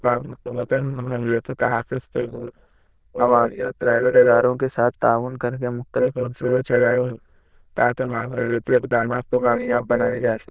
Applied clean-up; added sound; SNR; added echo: neural diffusion model UNIVERSE++.